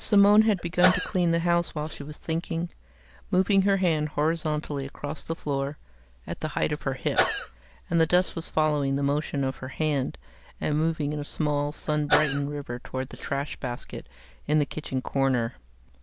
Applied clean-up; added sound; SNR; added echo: none; Sneeze / Cough; 5 dB; none.